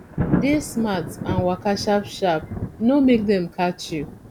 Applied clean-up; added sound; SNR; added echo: none; Thunder; 7 dB; none.